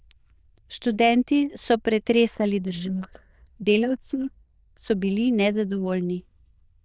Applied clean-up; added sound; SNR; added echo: neural diffusion model UNIVERSE++.